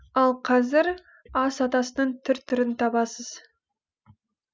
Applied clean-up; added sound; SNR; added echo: none; none; none; none.